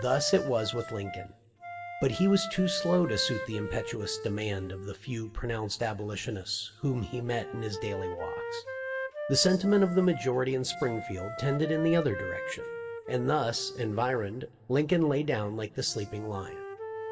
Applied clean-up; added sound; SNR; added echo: none; Wind instrument, woodwind instrument; 10 dB; reverberation time 0.9 s.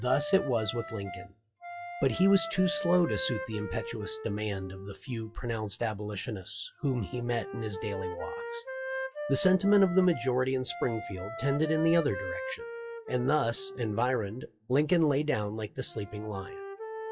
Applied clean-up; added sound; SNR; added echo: classical method WPE with log-MMSE.